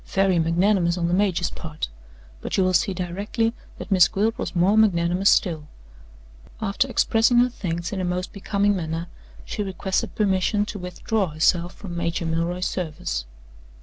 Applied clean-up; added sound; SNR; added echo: none; none; none; none.